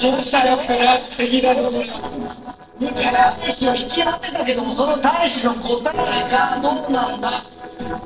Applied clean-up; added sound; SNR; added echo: neural separator model SepFormer DNS4.